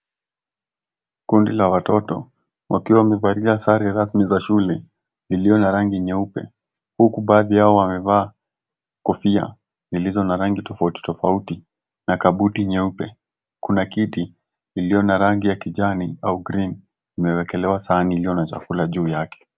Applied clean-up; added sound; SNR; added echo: none; none; none; none.